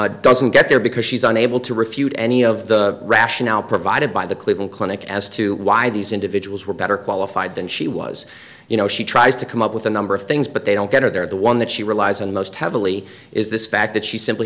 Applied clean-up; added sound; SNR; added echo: none; none; none; none.